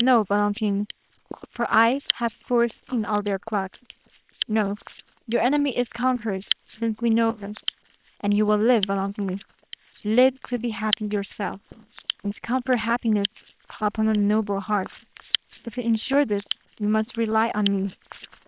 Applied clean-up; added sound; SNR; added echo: neural separator model SepFormer WHAM!.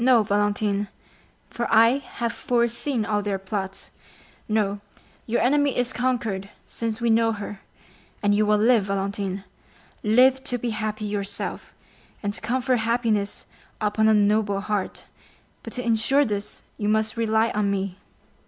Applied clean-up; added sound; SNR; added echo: none; none; none; none.